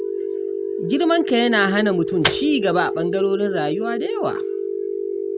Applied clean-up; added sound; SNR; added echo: none; Telephone + Microwave oven; 2 dB; none.